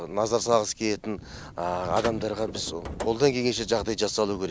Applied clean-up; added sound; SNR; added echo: none; Car; 14 dB; none.